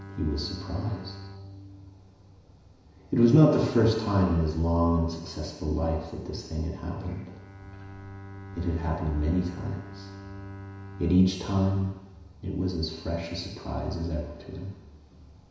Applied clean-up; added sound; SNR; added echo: none; Bowed string instrument; 18 dB; reverberation time 1.0 s.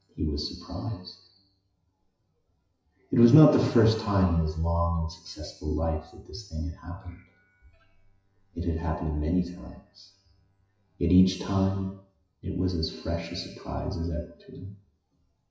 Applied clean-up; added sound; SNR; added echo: classical method WPE with log-MMSE.